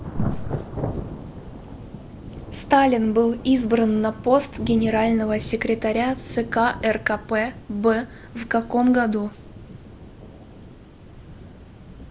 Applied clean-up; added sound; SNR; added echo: none; Thunder / Rain; 12 dB; none.